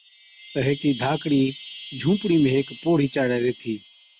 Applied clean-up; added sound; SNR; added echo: none; Chime; 15 dB; none.